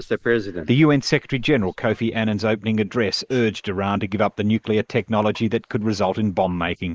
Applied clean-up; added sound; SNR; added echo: neural mask model Resemble Enhance denoiser.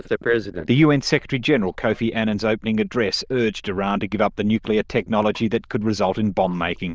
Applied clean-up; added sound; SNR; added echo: neural diffusion model UNIVERSE++.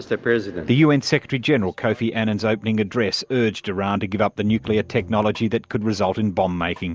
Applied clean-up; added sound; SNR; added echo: none; none; none; none.